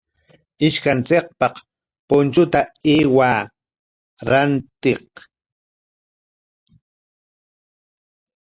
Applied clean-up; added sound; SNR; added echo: none; none; none; none.